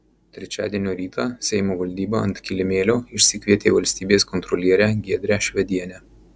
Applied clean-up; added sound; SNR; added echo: none; none; none; none.